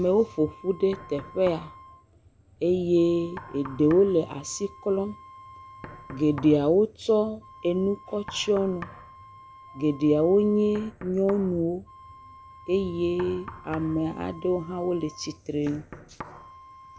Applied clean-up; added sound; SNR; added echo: none; Wind instrument, woodwind instrument + Knock; 19 dB; none.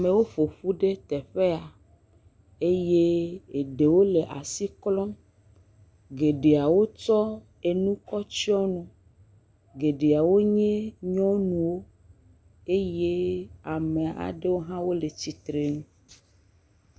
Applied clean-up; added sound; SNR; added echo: none; none; none; none.